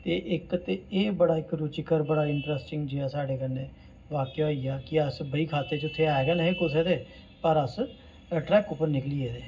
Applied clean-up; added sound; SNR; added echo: none; none; none; reverberation time 0.4 s.